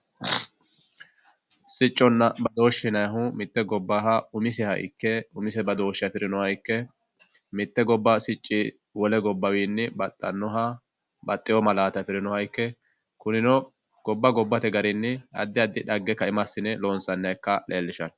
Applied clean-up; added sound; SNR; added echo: none; none; none; none.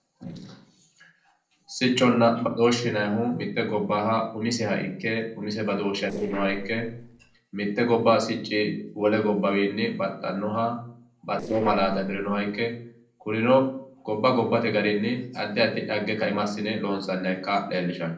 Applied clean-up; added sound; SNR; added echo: neural separator model SepFormer DNS4.